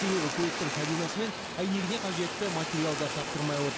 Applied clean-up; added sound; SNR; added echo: none; Fire; 3 dB; none.